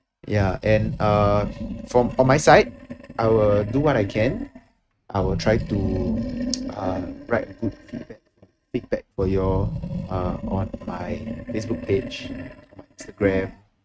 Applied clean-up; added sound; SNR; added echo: neural mask model RNNoise.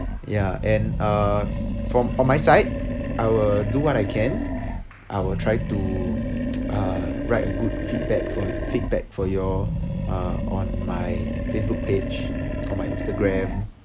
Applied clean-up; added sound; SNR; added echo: none; Animal; 2 dB; none.